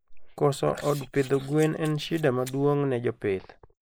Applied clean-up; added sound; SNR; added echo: neural mask model Resemble Enhance denoiser.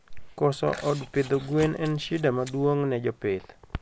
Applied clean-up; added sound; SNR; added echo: none; Chewing, mastication; 16 dB; none.